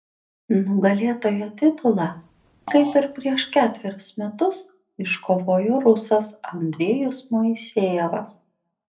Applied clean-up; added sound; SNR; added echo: none; Fart; 17 dB; reverberation time 0.3 s.